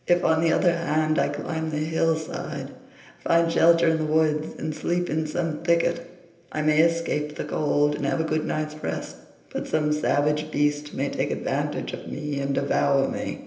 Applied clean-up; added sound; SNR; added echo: none; none; none; reverberation time 0.8 s.